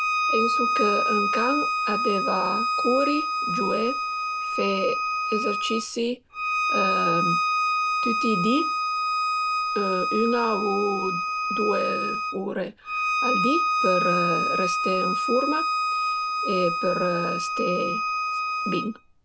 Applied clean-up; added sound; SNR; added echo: none; Bowed string instrument; -3 dB; none.